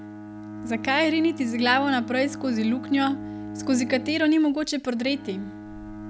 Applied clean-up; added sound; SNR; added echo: none; Bowed string instrument; 12 dB; none.